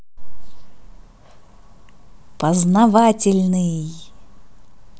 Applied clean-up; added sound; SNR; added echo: none; none; none; none.